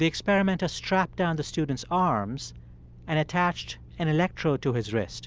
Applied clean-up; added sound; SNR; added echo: none; none; none; none.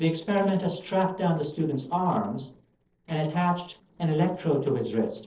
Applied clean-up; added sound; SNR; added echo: neural separator model SepFormer DNS4.